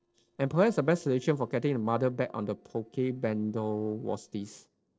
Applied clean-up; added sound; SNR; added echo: neural separator model SepFormer DNS4.